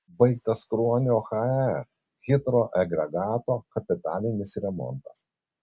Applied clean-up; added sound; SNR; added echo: none; none; none; none.